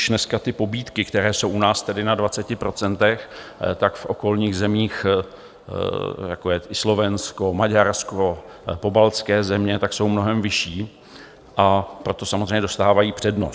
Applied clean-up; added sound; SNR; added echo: none; none; none; none.